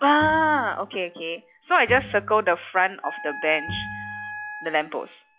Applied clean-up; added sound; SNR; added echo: classical method log-MMSE.